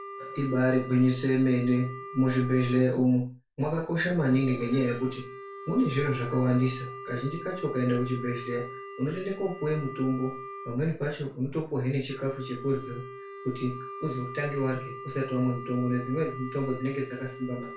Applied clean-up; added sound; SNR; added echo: none; Wind instrument, woodwind instrument; 13 dB; reverberation time 0.3 s.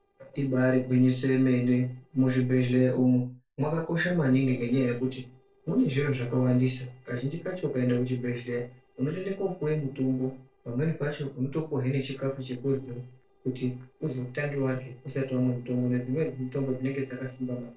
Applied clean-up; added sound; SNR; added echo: neural separator model SepFormer DNS4.